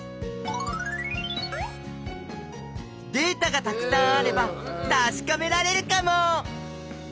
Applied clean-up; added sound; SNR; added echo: none; Crowd; 4 dB; none.